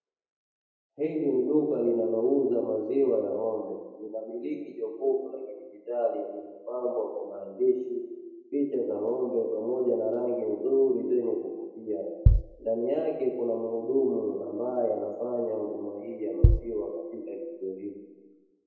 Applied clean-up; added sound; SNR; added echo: none; Bass drum; -1 dB; reverberation time 0.9 s.